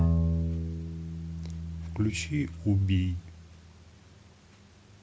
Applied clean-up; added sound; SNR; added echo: none; Bowed string instrument; 0 dB; none.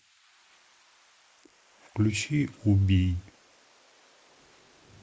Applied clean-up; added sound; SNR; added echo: neural mask model Resemble Enhance denoiser.